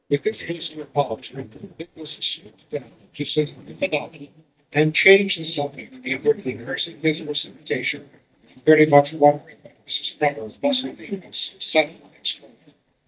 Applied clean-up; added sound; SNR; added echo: neural mask model DeepFilterNet 3.